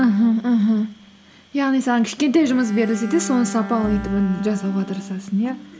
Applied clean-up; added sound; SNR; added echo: none; Bowed string instrument; 14 dB; none.